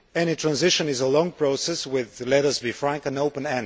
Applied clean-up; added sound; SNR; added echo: none; none; none; none.